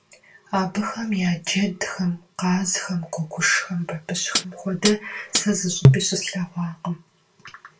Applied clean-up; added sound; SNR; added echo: none; Hi-hat; -4 dB; reverberation time 0.2 s.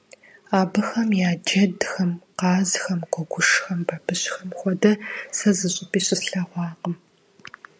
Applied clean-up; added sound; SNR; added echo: none; none; none; none.